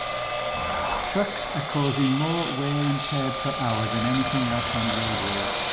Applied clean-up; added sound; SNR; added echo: none; Engine; -3 dB; none.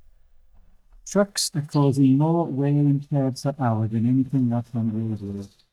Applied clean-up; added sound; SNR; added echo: neural mask model DeepFilterNet 3.